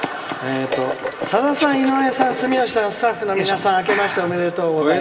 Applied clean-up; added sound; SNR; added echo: none; Dishes, pots, and pans; 11 dB; reverberation time 1.8 s.